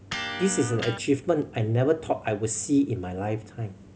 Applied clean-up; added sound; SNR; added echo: none; Electric guitar; 12 dB; none.